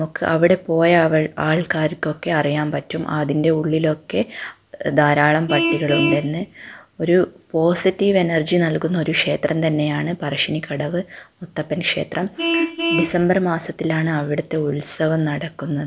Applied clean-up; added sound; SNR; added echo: none; Vehicle horn, car horn, honking; 10 dB; none.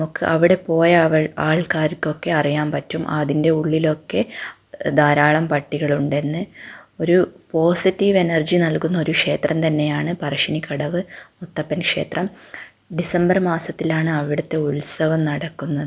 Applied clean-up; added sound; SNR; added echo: none; none; none; none.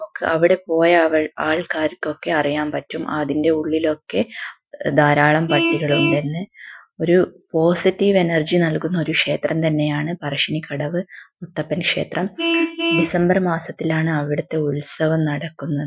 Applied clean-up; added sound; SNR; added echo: classical method Wiener filter.